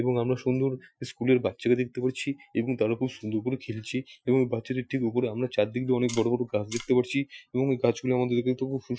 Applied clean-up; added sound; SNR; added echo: classical method Wiener filter.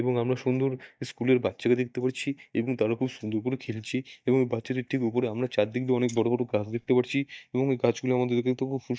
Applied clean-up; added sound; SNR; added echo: neural mask model DeepFilterNet 3.